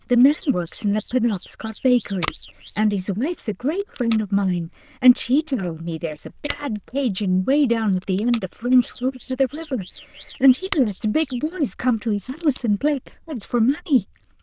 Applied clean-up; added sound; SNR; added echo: neural diffusion model UNIVERSE++.